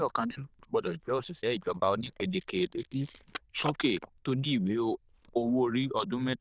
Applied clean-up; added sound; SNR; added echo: neural diffusion model UNIVERSE++.